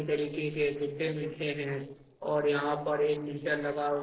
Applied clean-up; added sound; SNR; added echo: neural separator model SepFormer DNS4.